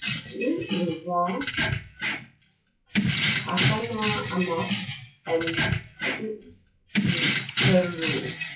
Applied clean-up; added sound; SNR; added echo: classical method WPE with log-MMSE.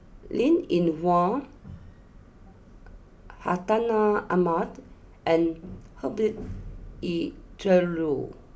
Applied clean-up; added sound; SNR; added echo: none; none; none; none.